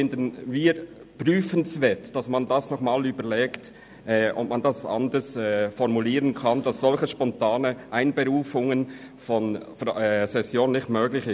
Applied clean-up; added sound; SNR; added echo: none; none; none; none.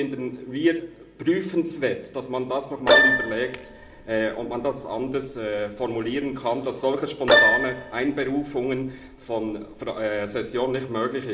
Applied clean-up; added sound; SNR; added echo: none; Keyboard (musical); -1 dB; reverberation time 0.6 s.